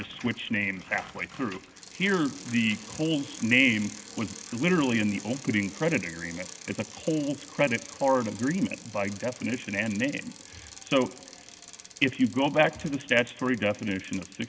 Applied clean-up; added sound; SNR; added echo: none; Bicycle; 17 dB; none.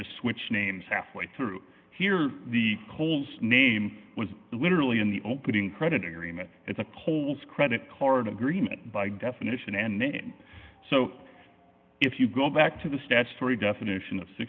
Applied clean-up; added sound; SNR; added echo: none; none; none; none.